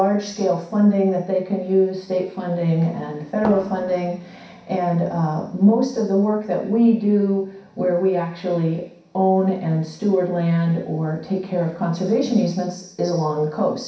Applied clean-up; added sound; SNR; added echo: none; Fireworks; 11 dB; reverberation time 0.6 s.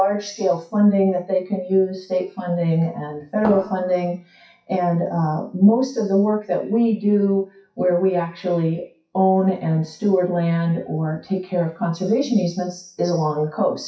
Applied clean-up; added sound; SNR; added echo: classical method WPE with log-MMSE.